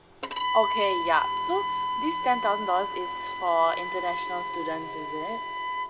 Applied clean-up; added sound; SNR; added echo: none; Bowed string instrument; 2 dB; none.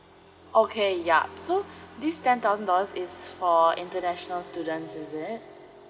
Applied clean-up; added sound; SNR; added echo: none; none; none; none.